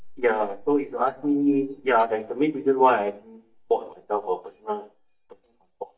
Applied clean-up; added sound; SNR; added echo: neural mask model DeepFilterNet 3.